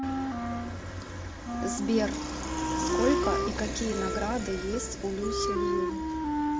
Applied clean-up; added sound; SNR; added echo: none; Wind instrument, woodwind instrument; 1 dB; reverberation time 1.0 s.